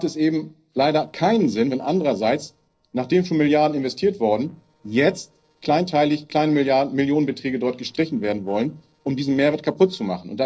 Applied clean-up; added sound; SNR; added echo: neural separator model SepFormer DNS4.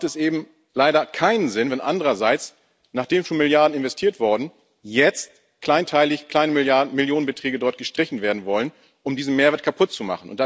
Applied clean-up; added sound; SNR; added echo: none; none; none; none.